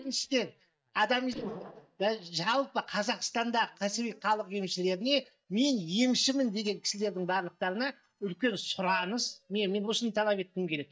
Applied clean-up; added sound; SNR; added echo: neural mask model DeepFilterNet 3.